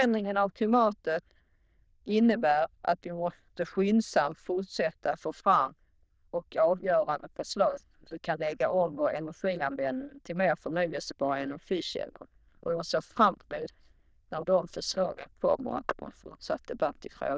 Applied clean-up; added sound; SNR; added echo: neural diffusion model UNIVERSE++.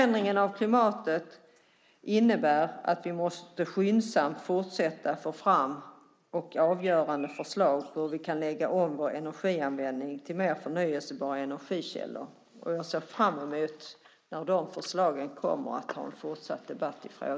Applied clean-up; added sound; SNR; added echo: neural mask model Resemble Enhance denoiser.